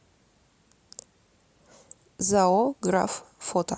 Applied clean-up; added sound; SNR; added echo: none; none; none; none.